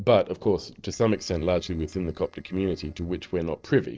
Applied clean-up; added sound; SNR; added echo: neural separator model SepFormer DNS4.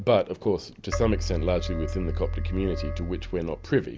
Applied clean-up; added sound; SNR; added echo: none; Keyboard (musical); 4 dB; none.